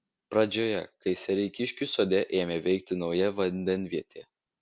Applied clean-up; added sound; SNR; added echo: none; none; none; none.